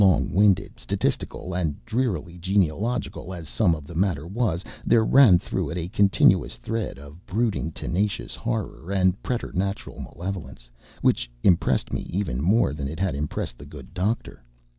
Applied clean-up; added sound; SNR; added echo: none; none; none; none.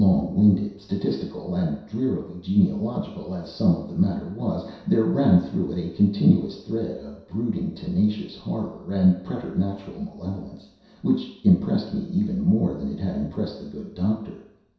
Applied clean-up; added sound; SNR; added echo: none; none; none; reverberation time 0.7 s.